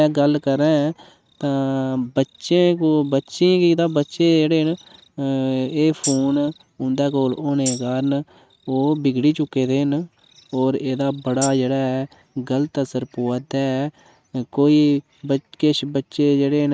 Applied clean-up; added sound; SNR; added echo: neural mask model RNNoise.